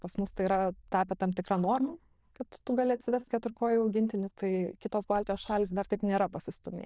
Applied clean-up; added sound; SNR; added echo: neural diffusion model UNIVERSE++.